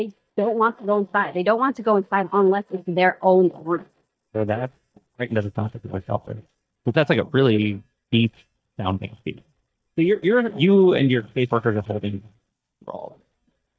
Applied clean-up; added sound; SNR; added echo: neural mask model DeepFilterNet 3.